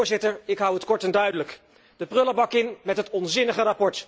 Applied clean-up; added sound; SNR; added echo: none; none; none; none.